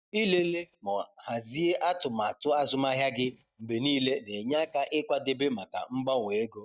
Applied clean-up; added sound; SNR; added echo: neural mask model DeepFilterNet 3.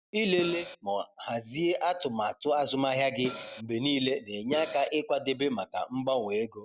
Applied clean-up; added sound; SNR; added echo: none; Cymbal; 8 dB; none.